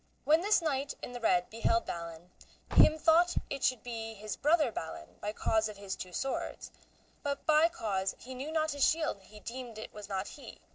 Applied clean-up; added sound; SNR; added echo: neural separator model SepFormer DNS4.